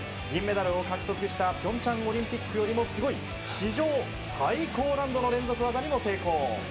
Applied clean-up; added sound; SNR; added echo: none; none; none; none.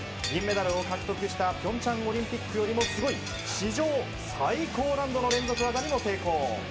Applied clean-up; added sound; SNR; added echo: none; Shatter; 12 dB; none.